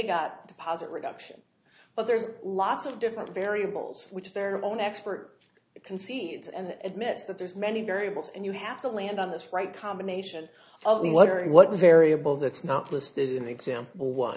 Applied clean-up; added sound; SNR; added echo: none; none; none; none.